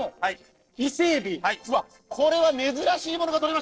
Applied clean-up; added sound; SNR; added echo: neural separator model SepFormer DNS4.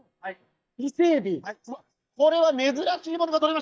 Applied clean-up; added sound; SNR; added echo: neural mask model DeepFilterNet 3.